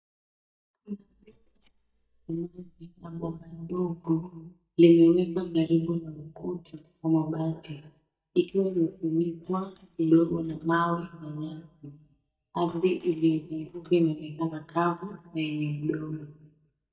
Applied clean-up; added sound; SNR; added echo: neural mask model DeepFilterNet 3.